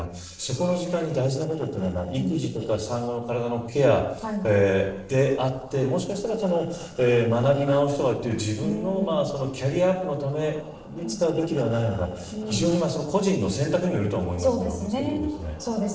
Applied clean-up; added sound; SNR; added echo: neural separator model SepFormer DNS4.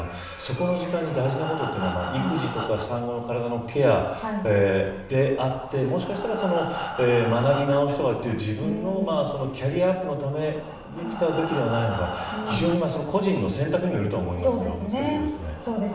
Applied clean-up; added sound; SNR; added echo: none; Breathing; 12 dB; reverberation time 0.9 s.